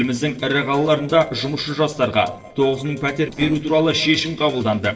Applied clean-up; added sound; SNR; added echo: neural separator model SepFormer DNS4.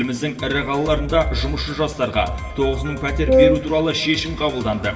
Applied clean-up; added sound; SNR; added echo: none; Wind instrument, woodwind instrument; -4 dB; reverberation time 1.8 s.